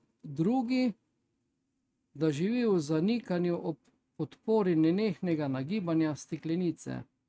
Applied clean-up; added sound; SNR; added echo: neural mask model RNNoise.